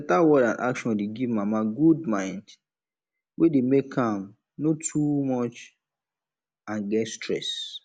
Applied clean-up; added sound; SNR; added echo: none; none; none; none.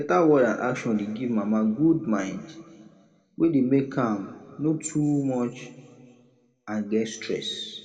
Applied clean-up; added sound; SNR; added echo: none; none; none; reverberation time 1.7 s.